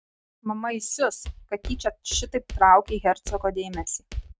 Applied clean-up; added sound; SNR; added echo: neural mask model RNNoise.